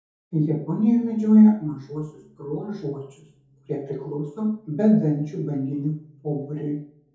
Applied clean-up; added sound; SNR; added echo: none; none; none; reverberation time 0.6 s.